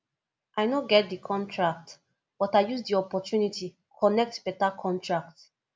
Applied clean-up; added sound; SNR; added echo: none; none; none; none.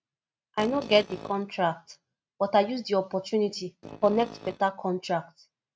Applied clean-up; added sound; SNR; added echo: neural mask model RNNoise.